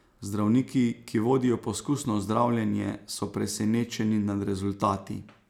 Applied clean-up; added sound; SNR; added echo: none; none; none; none.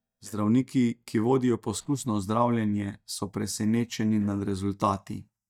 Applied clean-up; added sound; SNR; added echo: neural mask model DeepFilterNet 3.